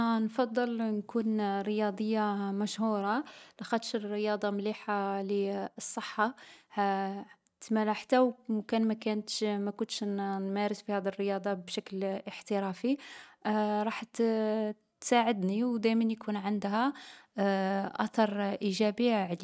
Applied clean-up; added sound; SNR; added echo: none; none; none; none.